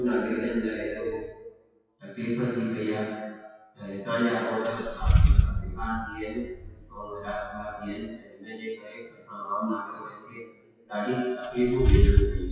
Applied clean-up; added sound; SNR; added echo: classical method WPE with log-MMSE.